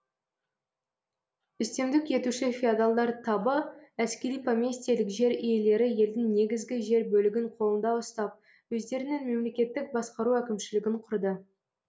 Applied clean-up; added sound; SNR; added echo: none; none; none; none.